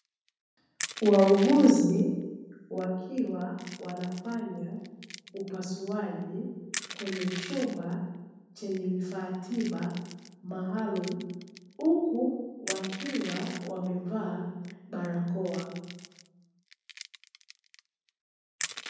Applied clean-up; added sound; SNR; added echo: none; Crushing; 15 dB; reverberation time 1.1 s.